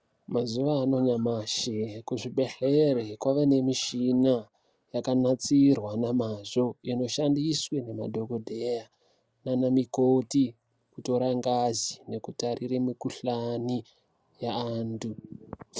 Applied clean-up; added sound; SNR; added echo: none; none; none; none.